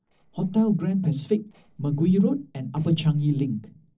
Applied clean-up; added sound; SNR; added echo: neural separator model SepFormer DNS4.